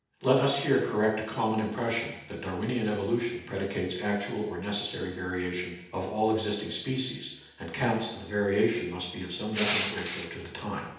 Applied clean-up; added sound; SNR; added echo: none; Crushing; 3 dB; reverberation time 0.8 s.